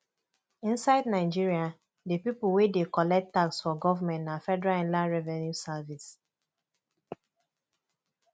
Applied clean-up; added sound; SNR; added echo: none; none; none; none.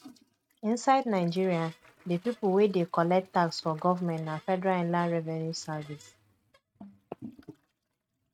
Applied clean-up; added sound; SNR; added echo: neural mask model RNNoise.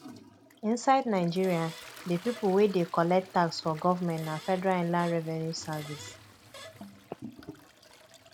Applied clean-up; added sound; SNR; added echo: none; Fart + Toilet flush; 18 dB; none.